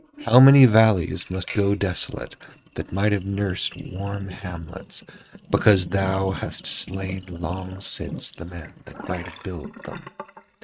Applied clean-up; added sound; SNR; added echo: neural mask model RNNoise.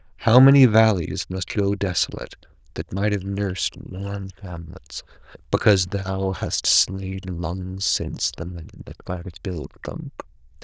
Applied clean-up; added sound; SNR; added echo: neural diffusion model UNIVERSE++.